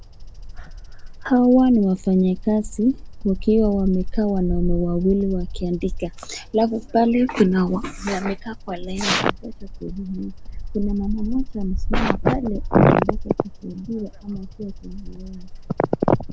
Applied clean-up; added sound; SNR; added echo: none; Bird vocalization, bird call, bird song; 7 dB; none.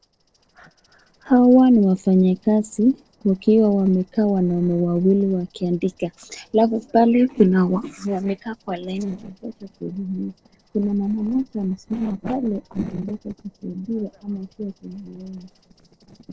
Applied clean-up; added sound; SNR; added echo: neural separator model SepFormer DNS4.